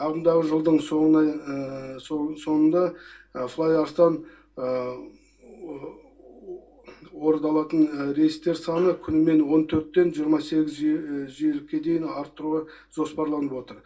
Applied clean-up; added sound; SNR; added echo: none; none; none; reverberation time 0.1 s.